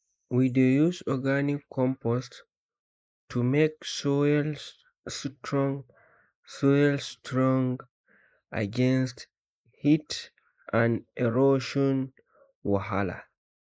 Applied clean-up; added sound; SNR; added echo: neural mask model Resemble Enhance denoiser.